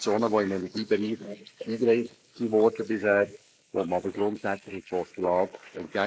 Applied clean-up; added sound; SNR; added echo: neural mask model Resemble Enhance denoiser.